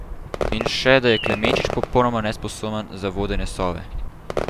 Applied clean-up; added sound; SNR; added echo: none; Fireworks + Bird vocalization, bird call, bird song; 4 dB; none.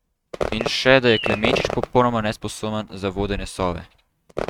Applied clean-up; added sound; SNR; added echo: neural mask model RNNoise.